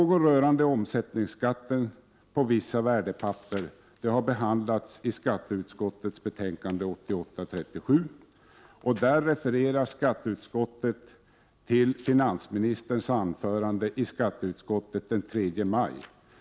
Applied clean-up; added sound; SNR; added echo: none; none; none; none.